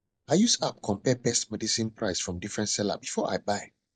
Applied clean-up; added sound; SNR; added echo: neural mask model DeepFilterNet 3.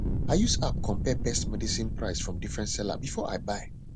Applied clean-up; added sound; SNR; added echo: none; Fire; -1 dB; none.